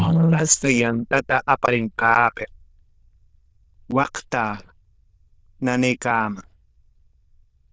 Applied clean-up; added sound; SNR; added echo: neural diffusion model UNIVERSE++.